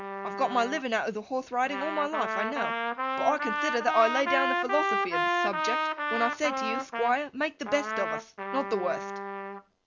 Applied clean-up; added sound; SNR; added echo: none; Trumpet; 1 dB; none.